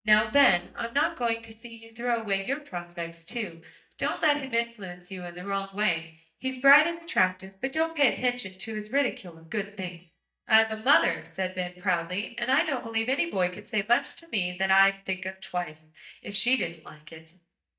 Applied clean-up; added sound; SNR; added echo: neural mask model DeepFilterNet 3.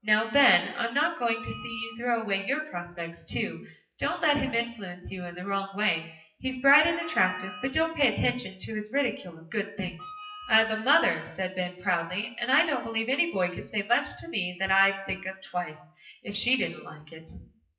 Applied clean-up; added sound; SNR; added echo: classical method WPE with log-MMSE.